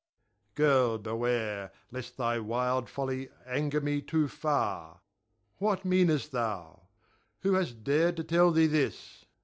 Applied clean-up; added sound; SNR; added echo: none; none; none; none.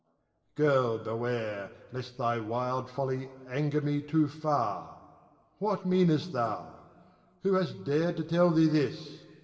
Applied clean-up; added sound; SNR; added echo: none; none; none; reverberation time 1.6 s.